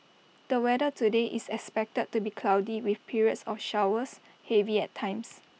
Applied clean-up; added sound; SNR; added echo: none; none; none; none.